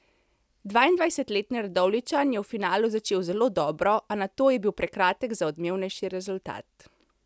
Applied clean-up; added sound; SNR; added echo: none; none; none; none.